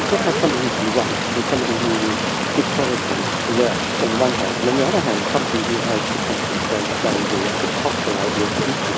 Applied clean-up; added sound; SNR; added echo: none; Stream; -2 dB; none.